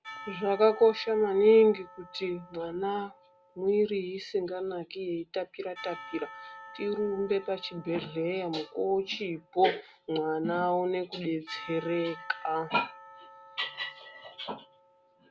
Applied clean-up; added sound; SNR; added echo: none; Percussion; 19 dB; none.